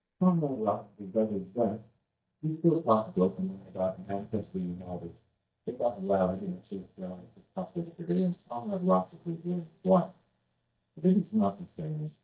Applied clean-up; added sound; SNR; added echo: neural mask model DeepFilterNet 3.